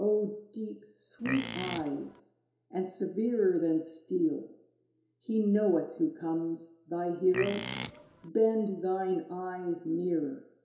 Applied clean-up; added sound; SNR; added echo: none; Livestock, farm animals, working animals; 7 dB; reverberation time 0.7 s.